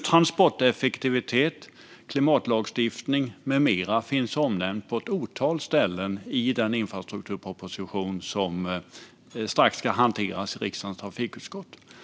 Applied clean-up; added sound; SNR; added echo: none; none; none; none.